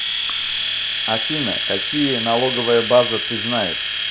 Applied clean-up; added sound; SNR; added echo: none; Domestic sounds, home sounds; 1 dB; none.